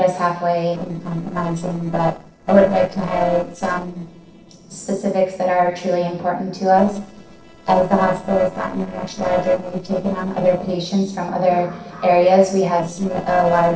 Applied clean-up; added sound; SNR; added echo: neural separator model SepFormer DNS4.